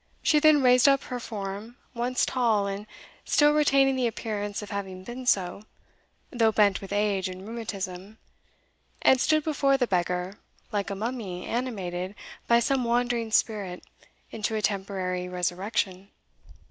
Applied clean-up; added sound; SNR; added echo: none; none; none; none.